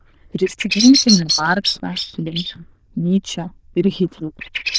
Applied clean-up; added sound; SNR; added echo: neural diffusion model UNIVERSE++.